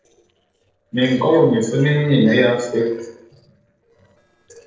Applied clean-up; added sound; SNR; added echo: neural separator model SepFormer DNS4.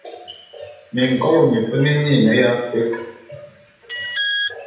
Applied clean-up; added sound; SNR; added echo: none; Alarm; 5 dB; reverberation time 0.9 s.